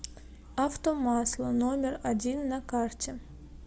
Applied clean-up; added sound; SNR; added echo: none; none; none; none.